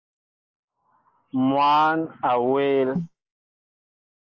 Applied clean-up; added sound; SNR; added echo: neural mask model Resemble Enhance denoiser.